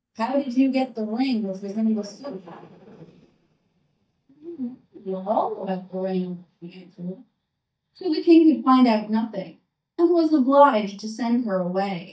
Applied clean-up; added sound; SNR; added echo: neural mask model DeepFilterNet 3.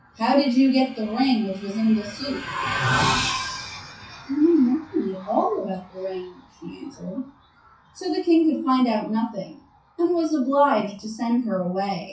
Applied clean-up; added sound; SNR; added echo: classical method WPE with log-MMSE.